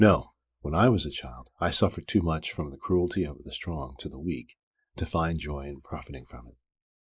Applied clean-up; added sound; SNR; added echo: neural mask model Resemble Enhance denoiser.